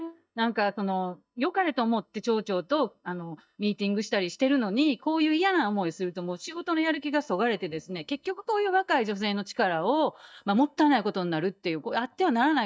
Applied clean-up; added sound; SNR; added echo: neural mask model DeepFilterNet 3.